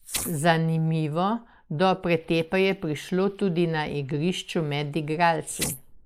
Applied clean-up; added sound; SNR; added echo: neural mask model Resemble Enhance denoiser.